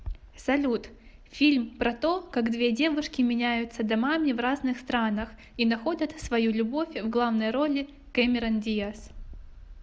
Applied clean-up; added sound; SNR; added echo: none; none; none; none.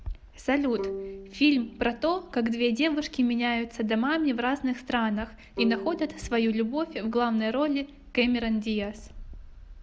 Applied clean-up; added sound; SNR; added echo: none; Bowed string instrument; 16 dB; none.